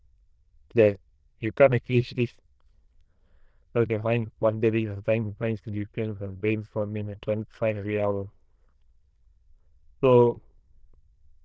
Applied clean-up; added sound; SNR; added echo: neural diffusion model UNIVERSE++.